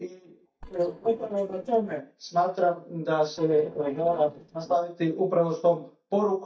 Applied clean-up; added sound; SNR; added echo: neural mask model DeepFilterNet 3.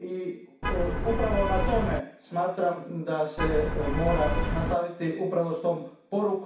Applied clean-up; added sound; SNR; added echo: none; Vehicle horn, car horn, honking; -1 dB; reverberation time 0.6 s.